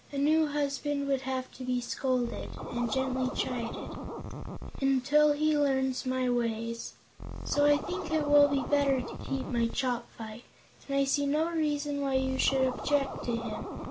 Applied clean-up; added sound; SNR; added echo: none; Scratching (performance technique); 10 dB; none.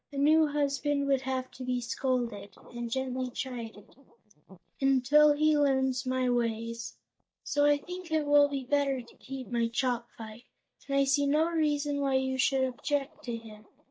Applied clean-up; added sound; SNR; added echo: neural mask model DeepFilterNet 3.